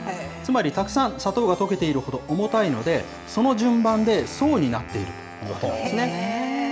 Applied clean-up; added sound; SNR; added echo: none; Wind instrument, woodwind instrument; 20 dB; none.